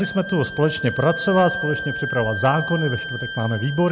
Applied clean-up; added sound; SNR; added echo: none; Wind instrument, woodwind instrument; 8 dB; none.